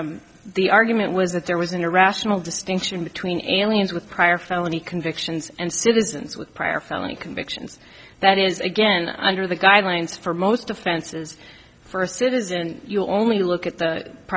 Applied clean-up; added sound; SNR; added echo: none; none; none; none.